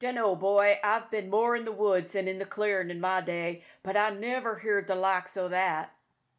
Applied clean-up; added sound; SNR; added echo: none; none; none; none.